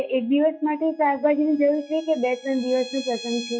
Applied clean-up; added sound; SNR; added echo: classical method log-MMSE.